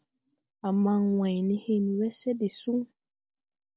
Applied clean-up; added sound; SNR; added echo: none; none; none; none.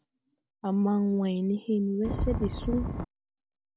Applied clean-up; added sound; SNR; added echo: none; Wind; 1 dB; none.